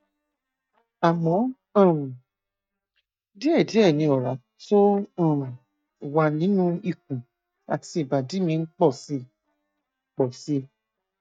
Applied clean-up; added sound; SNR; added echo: neural mask model DeepFilterNet 3.